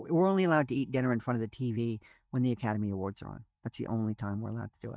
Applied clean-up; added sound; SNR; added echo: neural mask model DeepFilterNet 3.